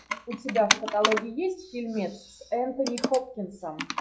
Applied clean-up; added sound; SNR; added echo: classical method log-MMSE.